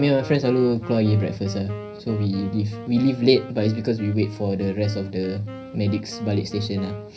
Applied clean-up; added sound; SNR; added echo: none; Wind instrument, woodwind instrument; 15 dB; reverberation time 0.5 s.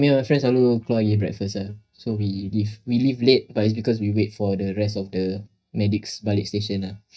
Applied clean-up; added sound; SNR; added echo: neural mask model DeepFilterNet 3.